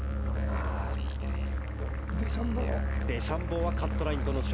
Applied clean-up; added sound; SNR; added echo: none; Musical instrument; -4 dB; none.